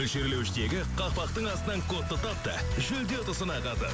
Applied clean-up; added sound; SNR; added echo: none; Bathtub (filling or washing) / Water tap, faucet; 15 dB; none.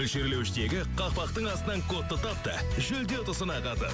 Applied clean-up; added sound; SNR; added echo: none; none; none; none.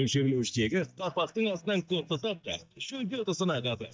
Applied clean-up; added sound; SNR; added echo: neural mask model DeepFilterNet 3.